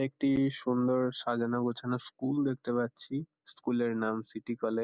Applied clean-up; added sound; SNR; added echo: none; none; none; none.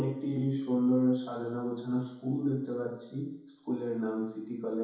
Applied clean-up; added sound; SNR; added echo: none; none; none; reverberation time 2.2 s.